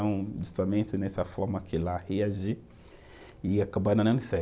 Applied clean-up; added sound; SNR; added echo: none; none; none; none.